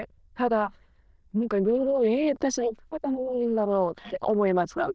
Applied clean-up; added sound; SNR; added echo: neural diffusion model UNIVERSE++.